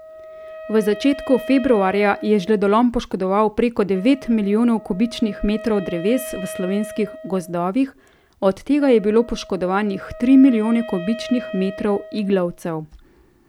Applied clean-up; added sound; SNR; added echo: none; Wind instrument, woodwind instrument; 16 dB; none.